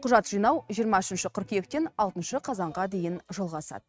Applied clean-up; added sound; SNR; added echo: neural mask model RNNoise.